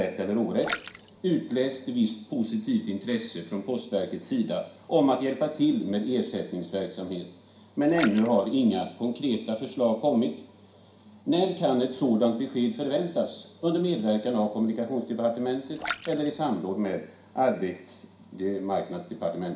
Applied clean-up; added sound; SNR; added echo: none; Splash, splatter; 13 dB; reverberation time 0.5 s.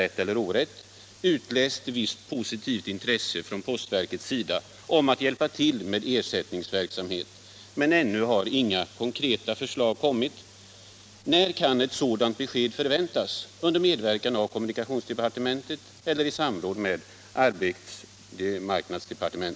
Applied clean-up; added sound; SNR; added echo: none; none; none; none.